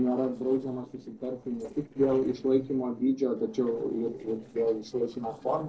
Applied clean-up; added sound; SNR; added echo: neural separator model SepFormer DNS4.